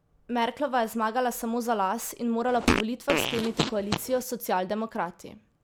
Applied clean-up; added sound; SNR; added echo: none; Fart; 0 dB; none.